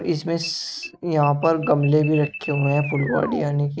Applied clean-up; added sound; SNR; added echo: neural mask model RNNoise.